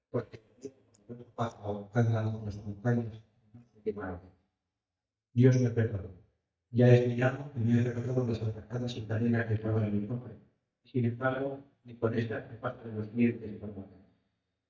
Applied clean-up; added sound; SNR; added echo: neural mask model DeepFilterNet 3.